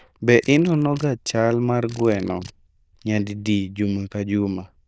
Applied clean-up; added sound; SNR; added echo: neural diffusion model UNIVERSE++.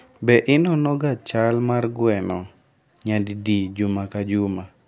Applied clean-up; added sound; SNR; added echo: none; none; none; none.